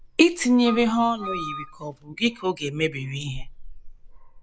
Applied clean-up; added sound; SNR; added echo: none; Wind instrument, woodwind instrument + Dog; 13 dB; none.